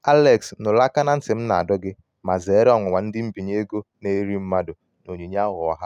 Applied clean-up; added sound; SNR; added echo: none; none; none; none.